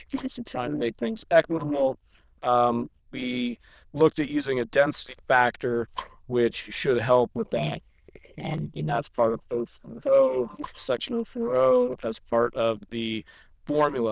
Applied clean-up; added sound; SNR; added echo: neural diffusion model UNIVERSE++.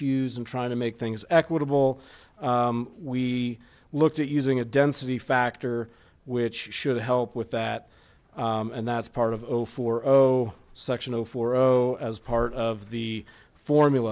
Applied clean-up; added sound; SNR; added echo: none; none; none; none.